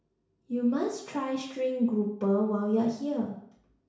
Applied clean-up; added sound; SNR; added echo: none; none; none; reverberation time 0.6 s.